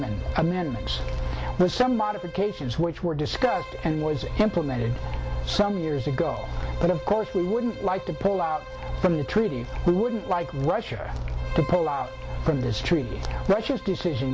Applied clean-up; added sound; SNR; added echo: none; Bowed string instrument; 15 dB; none.